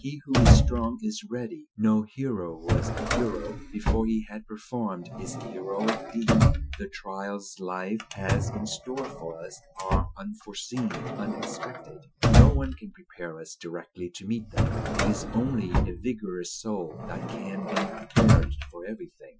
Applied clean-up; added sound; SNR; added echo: classical method Wiener filter.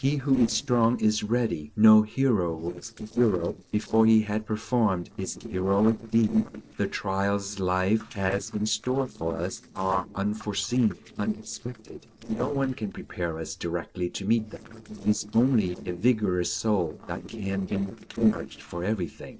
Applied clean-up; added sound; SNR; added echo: neural separator model SepFormer DNS4.